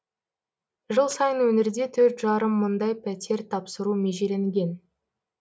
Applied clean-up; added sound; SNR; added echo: none; none; none; none.